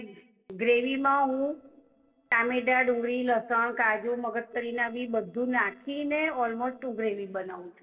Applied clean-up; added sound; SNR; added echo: neural separator model SepFormer DNS4.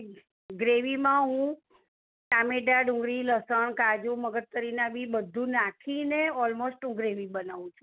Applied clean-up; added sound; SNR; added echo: none; none; none; none.